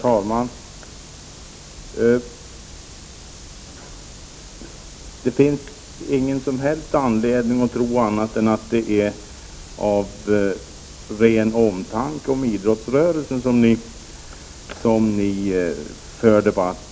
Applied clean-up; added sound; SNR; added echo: none; none; none; none.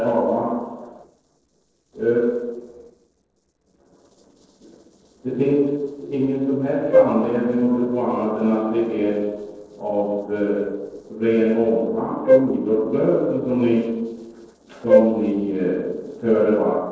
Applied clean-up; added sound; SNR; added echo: neural separator model SepFormer DNS4.